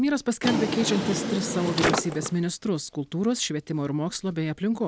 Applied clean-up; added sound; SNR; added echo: none; Drawer open or close; 3 dB; none.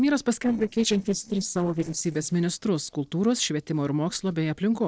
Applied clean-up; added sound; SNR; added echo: neural separator model SepFormer DNS4.